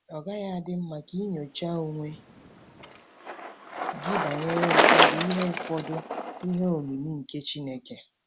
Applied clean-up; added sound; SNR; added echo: none; Bicycle; -3 dB; none.